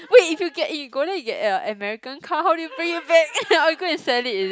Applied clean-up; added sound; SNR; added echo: none; none; none; none.